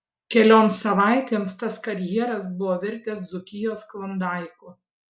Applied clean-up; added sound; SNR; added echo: none; none; none; none.